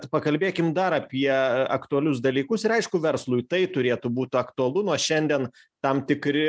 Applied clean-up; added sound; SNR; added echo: none; none; none; none.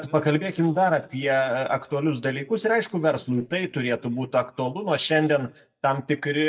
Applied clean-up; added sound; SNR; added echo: neural mask model DeepFilterNet 3.